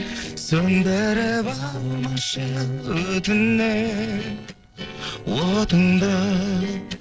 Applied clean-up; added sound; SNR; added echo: neural separator model SepFormer DNS4.